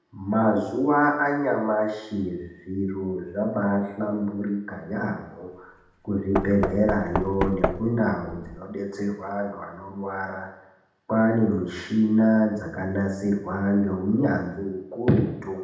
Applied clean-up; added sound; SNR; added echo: none; Knock; 5 dB; reverberation time 0.8 s.